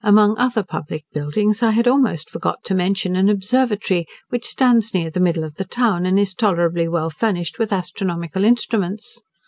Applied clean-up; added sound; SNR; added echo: none; none; none; none.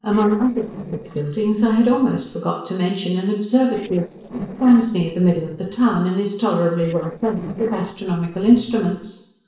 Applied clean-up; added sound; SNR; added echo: neural separator model SepFormer DNS4.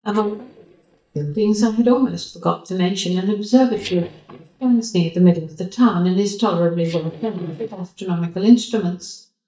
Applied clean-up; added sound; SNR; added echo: neural mask model DeepFilterNet 3.